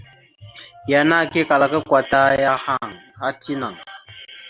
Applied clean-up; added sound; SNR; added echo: none; none; none; none.